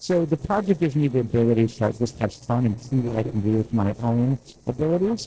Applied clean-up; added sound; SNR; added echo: neural separator model SepFormer DNS4.